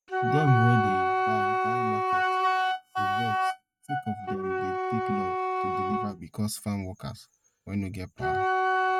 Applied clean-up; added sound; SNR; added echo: neural mask model RNNoise.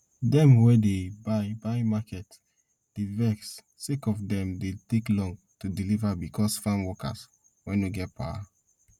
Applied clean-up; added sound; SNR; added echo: none; none; none; none.